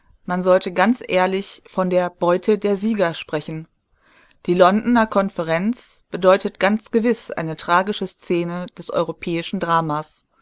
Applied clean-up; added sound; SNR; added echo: none; none; none; none.